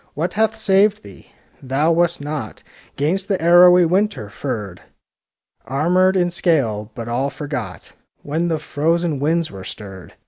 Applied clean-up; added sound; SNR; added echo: none; none; none; none.